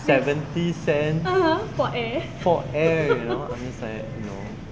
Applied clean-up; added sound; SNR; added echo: none; none; none; none.